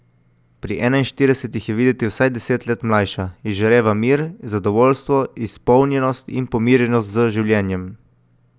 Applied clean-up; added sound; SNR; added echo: none; none; none; none.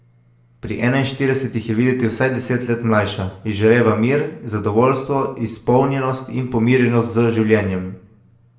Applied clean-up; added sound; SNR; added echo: none; none; none; reverberation time 0.5 s.